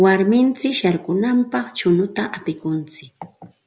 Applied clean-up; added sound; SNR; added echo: none; none; none; none.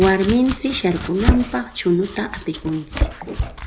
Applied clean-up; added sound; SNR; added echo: none; Domestic sounds, home sounds; 4 dB; none.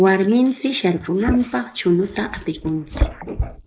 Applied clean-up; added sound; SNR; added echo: neural mask model Resemble Enhance denoiser.